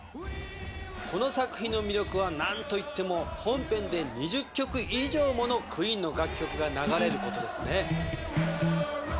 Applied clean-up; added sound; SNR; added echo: none; Electric guitar; 2 dB; none.